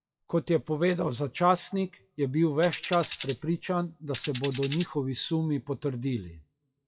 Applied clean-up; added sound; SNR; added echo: classical method WPE with log-MMSE.